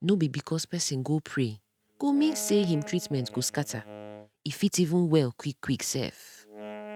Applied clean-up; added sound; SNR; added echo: neural mask model RNNoise.